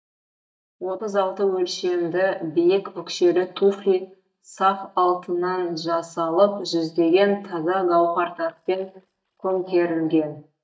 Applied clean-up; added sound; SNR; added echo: neural mask model DeepFilterNet 3.